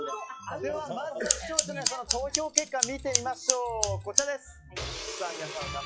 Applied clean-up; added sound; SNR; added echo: classical method log-MMSE.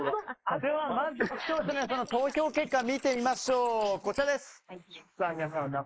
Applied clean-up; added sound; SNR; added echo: neural mask model Resemble Enhance denoiser.